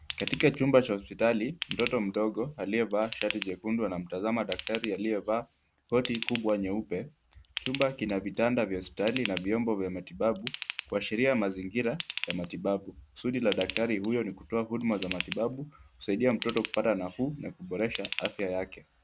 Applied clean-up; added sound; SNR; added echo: none; Ratchet, pawl / Tools; 10 dB; none.